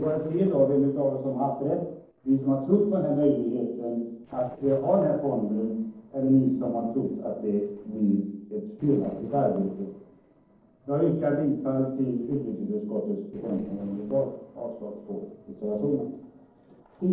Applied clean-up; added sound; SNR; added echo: neural separator model SepFormer DNS4.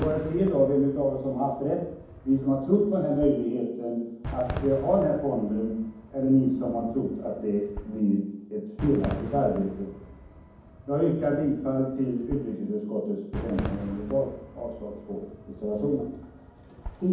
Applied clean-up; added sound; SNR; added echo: none; Fireworks; 13 dB; reverberation time 1.2 s.